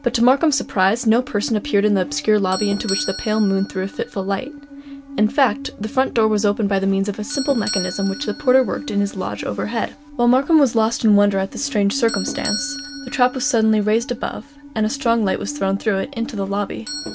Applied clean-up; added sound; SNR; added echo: none; Doorbell + Musical instrument; 13 dB; none.